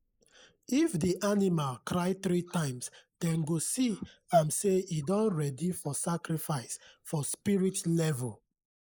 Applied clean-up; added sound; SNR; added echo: neural mask model Resemble Enhance denoiser.